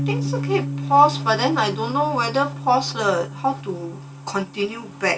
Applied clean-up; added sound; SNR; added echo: none; Bass guitar; 8 dB; reverberation time 0.2 s.